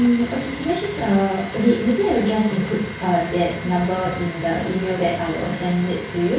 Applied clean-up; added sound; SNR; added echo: none; Domestic sounds, home sounds; 13 dB; reverberation time 0.6 s.